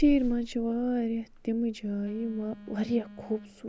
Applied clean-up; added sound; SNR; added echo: none; Telephone; 13 dB; none.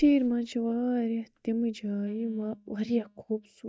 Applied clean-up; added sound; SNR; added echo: neural mask model DeepFilterNet 3.